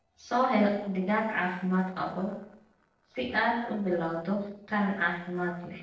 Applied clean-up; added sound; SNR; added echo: neural separator model SepFormer DNS4.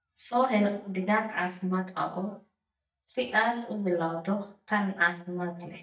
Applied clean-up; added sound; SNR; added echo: neural mask model DeepFilterNet 3.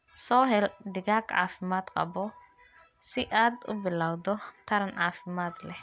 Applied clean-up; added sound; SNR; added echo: none; none; none; none.